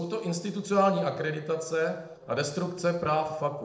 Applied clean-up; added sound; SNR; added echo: neural separator model SepFormer DNS4.